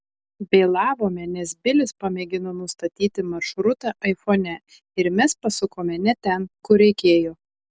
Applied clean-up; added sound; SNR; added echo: none; none; none; none.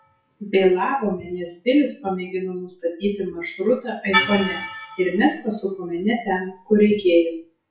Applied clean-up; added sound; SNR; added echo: classical method WPE with log-MMSE.